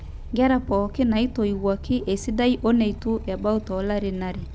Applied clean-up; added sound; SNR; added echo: none; Motorcycle; 12 dB; none.